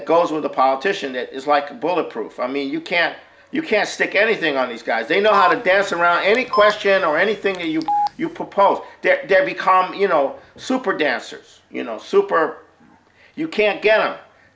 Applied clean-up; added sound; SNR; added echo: none; Telephone; 6 dB; none.